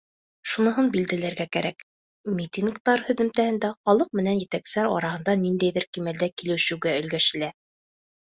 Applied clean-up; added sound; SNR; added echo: none; none; none; none.